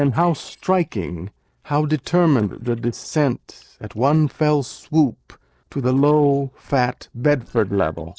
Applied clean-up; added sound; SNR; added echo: neural separator model SepFormer DNS4.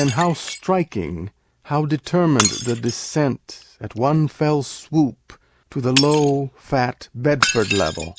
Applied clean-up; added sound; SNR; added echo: none; Shatter; 8 dB; none.